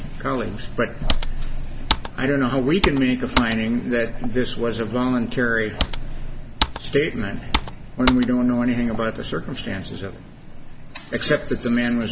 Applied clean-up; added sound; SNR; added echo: none; Computer keyboard; 6 dB; none.